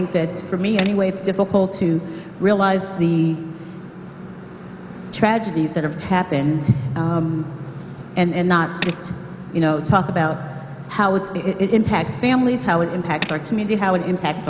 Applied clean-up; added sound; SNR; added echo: none; Tools; 13 dB; none.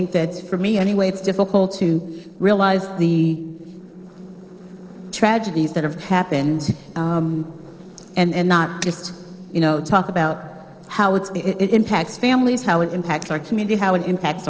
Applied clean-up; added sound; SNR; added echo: neural separator model SepFormer DNS4.